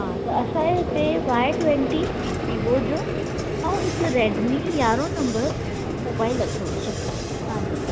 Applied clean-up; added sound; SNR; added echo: none; Vehicle; 1 dB; none.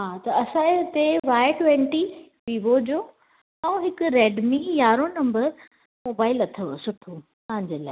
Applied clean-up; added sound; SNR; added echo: none; none; none; none.